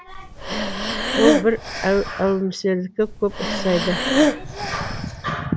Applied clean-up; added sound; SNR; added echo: none; Breathing; 0 dB; none.